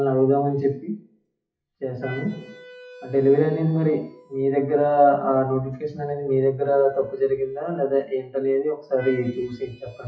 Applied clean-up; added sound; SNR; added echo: classical method WPE with log-MMSE.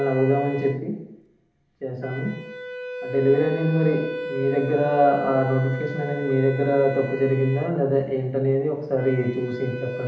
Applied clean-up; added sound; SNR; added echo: none; Wind instrument, woodwind instrument; 11 dB; reverberation time 0.8 s.